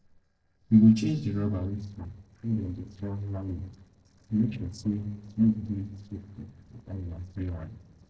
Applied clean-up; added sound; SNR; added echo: neural separator model SepFormer DNS4.